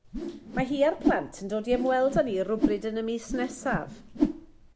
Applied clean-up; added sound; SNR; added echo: none; Whoosh, swoosh, swish; 3 dB; none.